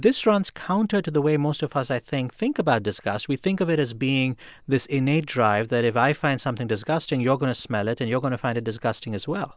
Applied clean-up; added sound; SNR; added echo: none; none; none; none.